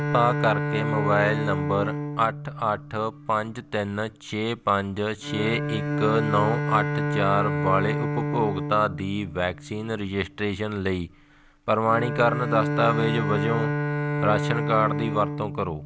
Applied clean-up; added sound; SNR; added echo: none; Bowed string instrument; 2 dB; none.